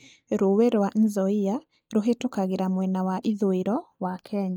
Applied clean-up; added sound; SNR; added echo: neural mask model DeepFilterNet 3.